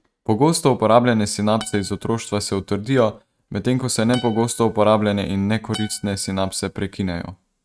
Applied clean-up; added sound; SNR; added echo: neural mask model RNNoise.